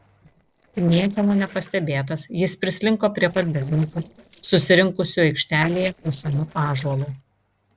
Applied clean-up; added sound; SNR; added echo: neural separator model SepFormer DNS4.